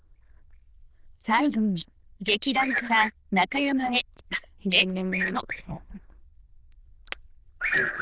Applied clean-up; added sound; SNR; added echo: neural diffusion model UNIVERSE++.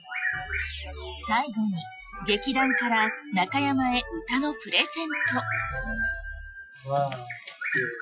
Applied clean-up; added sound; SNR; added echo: classical method Wiener filter.